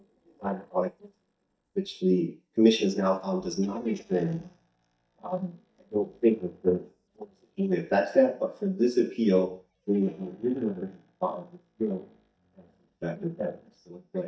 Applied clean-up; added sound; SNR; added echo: neural mask model DeepFilterNet 3.